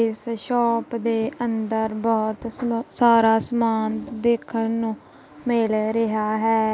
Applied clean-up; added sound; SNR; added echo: none; none; none; none.